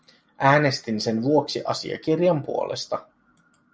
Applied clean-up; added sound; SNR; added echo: none; none; none; none.